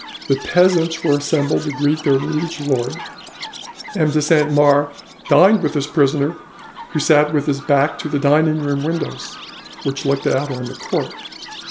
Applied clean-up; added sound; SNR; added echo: none; Chirp, tweet; 16 dB; none.